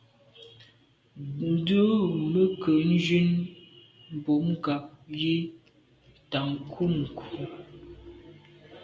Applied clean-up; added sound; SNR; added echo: none; none; none; none.